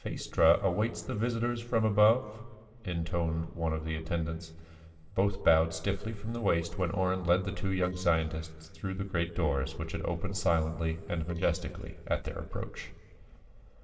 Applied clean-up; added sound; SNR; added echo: neural separator model SepFormer DNS4.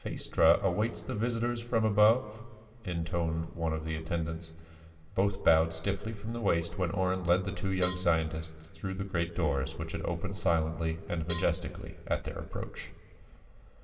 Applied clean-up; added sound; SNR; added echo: none; Cowbell; 14 dB; reverberation time 1.7 s.